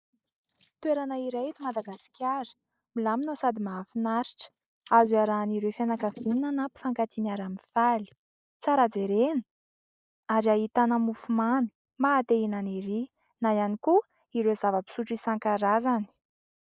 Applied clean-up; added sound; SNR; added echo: neural mask model Resemble Enhance denoiser.